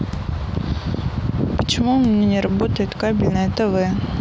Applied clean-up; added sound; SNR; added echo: none; Bass drum; 18 dB; none.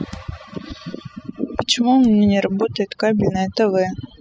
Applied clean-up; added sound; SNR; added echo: classical method spectral subtraction.